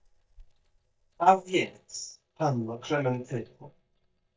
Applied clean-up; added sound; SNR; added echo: neural mask model DeepFilterNet 3.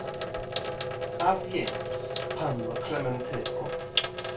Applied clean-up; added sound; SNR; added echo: none; Sink (filling or washing); -2 dB; reverberation time 0.2 s.